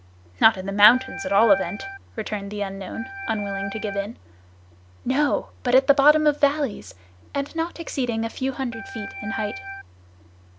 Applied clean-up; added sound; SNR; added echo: none; Organ; 9 dB; none.